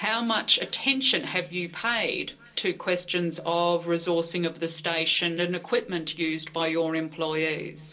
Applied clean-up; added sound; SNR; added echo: none; none; none; reverberation time 0.2 s.